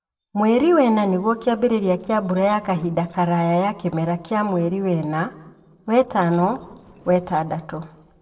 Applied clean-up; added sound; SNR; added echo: neural separator model SepFormer DNS4.